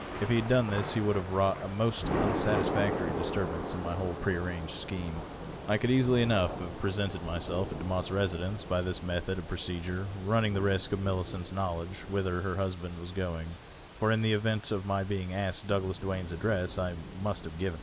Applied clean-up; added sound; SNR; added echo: none; Thunder / Rain; 8 dB; none.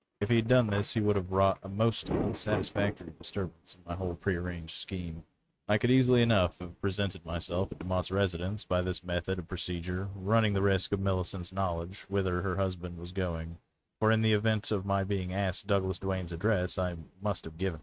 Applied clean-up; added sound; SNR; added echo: neural mask model RNNoise.